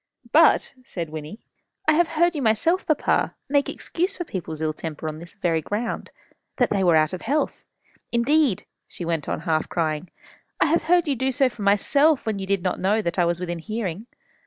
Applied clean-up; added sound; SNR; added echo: none; none; none; none.